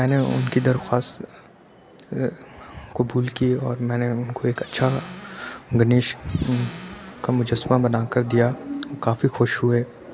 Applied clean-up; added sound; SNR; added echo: none; Squeak / Cupboard open or close; 12 dB; none.